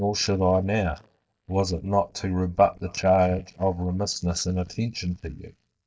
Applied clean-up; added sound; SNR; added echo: neural mask model DeepFilterNet 3.